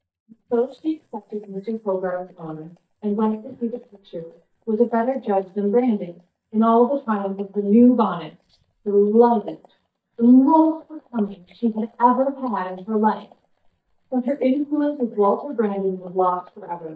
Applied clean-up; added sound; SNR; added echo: neural mask model DeepFilterNet 3.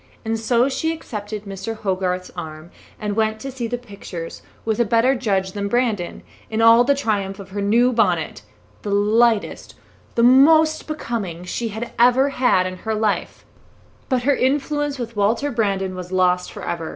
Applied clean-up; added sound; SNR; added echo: none; none; none; none.